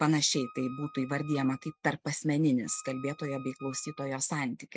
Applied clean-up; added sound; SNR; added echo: neural mask model RNNoise.